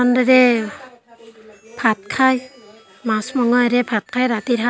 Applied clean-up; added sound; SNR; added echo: none; none; none; none.